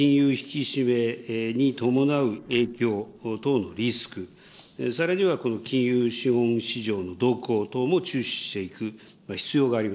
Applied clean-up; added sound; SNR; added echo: neural separator model SepFormer DNS4.